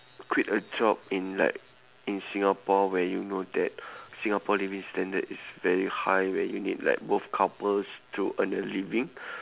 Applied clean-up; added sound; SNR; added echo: none; none; none; none.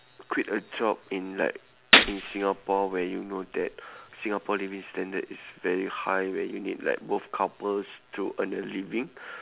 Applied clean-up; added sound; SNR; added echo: none; Gunshot, gunfire; -5 dB; none.